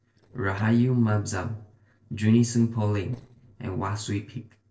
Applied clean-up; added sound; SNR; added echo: neural separator model SepFormer DNS4.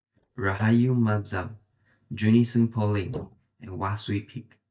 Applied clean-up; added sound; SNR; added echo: neural mask model DeepFilterNet 3.